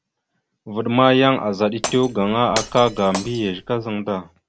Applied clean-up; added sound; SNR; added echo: none; Glass; 12 dB; none.